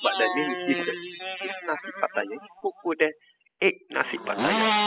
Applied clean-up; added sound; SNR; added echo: classical method spectral subtraction.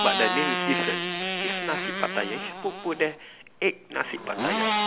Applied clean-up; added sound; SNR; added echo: none; Motorcycle; 0 dB; none.